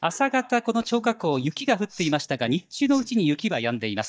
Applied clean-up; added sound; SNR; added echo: neural mask model DeepFilterNet 3.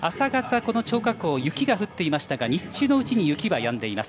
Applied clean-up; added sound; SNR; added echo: none; none; none; none.